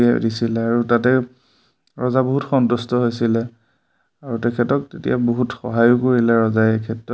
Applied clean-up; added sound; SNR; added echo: none; none; none; none.